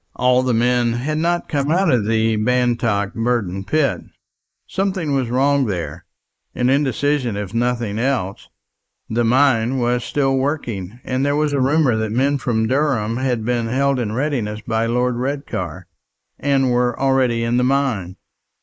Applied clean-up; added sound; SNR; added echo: neural mask model Resemble Enhance denoiser.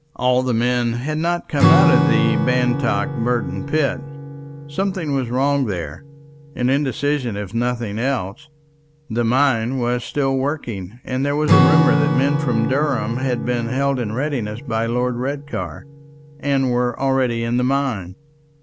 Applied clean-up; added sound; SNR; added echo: none; Acoustic guitar / Strum; 3 dB; none.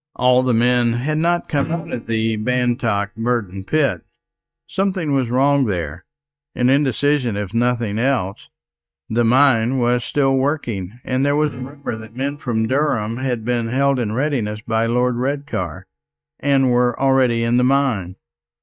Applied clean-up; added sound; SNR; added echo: neural mask model DeepFilterNet 3.